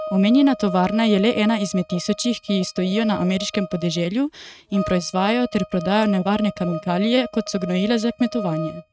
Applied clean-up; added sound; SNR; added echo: neural mask model RNNoise.